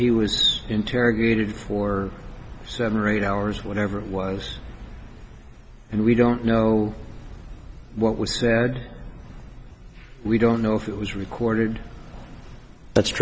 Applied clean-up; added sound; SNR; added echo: none; none; none; none.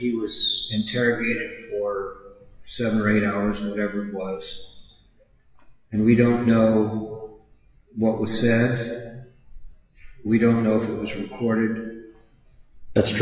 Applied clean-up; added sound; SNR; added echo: classical method WPE with log-MMSE.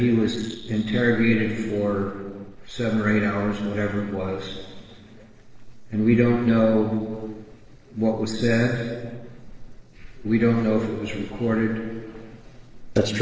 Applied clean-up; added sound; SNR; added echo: neural separator model SepFormer DNS4.